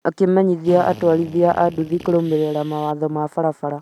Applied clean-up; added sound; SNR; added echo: neural mask model RNNoise.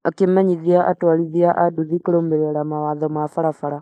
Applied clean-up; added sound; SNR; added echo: neural mask model Resemble Enhance denoiser.